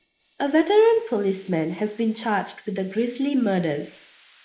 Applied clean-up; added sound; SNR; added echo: neural mask model Resemble Enhance denoiser.